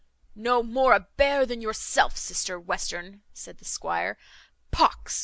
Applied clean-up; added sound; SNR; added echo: none; none; none; none.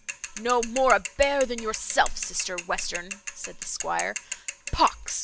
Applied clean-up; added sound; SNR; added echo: none; Mechanisms / Bicycle; 11 dB; none.